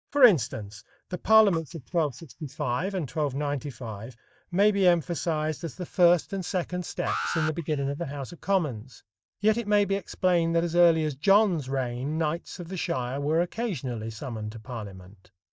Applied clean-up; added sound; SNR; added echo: neural mask model DeepFilterNet 3.